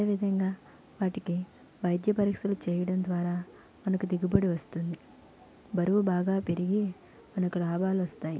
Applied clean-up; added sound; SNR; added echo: none; none; none; none.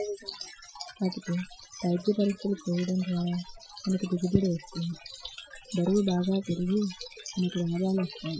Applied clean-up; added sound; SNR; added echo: classical method Wiener filter.